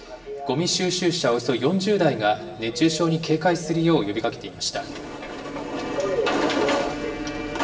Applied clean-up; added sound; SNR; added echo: none; none; none; reverberation time 2.5 s.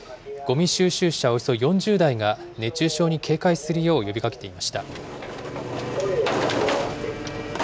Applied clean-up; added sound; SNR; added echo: none; none; none; none.